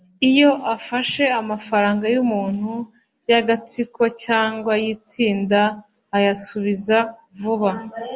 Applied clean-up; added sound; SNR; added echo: none; none; none; none.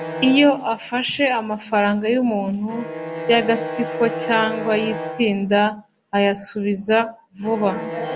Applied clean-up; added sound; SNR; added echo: none; Bowed string instrument; 10 dB; none.